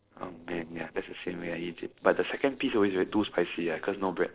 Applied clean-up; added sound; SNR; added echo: neural separator model SepFormer DNS4.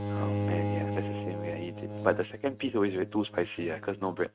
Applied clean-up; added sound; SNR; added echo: neural mask model RNNoise.